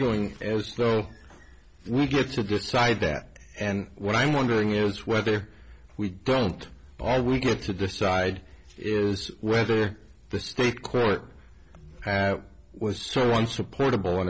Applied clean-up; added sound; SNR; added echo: none; none; none; none.